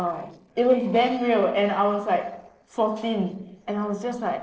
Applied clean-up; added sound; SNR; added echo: neural separator model SepFormer DNS4.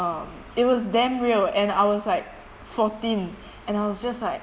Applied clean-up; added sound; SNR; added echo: none; none; none; none.